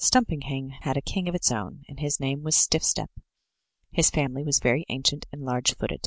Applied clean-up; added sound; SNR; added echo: none; none; none; none.